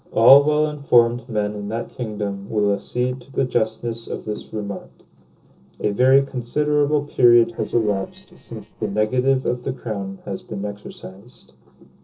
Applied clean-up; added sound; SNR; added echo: neural separator model SepFormer DNS4.